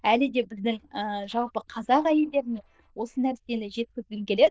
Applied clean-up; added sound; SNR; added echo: neural diffusion model UNIVERSE++.